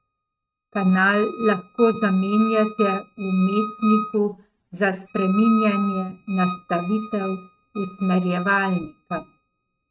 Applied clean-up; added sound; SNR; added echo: neural mask model RNNoise.